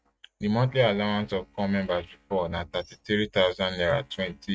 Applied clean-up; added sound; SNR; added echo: neural mask model RNNoise.